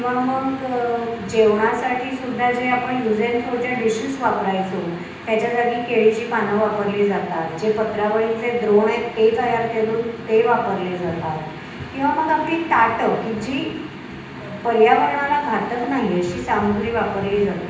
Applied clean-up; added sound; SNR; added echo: none; none; none; reverberation time 0.9 s.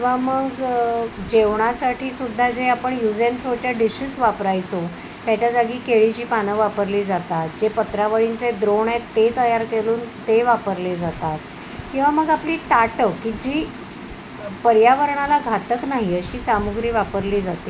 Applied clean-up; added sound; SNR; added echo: none; none; none; none.